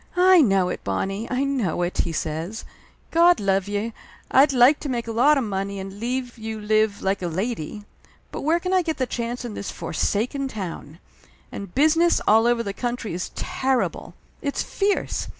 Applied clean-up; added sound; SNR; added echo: none; none; none; none.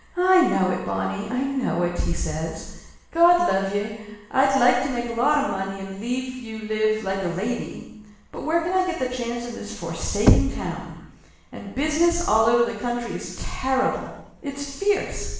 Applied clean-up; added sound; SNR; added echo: none; Knock / Wood; 1 dB; reverberation time 0.9 s.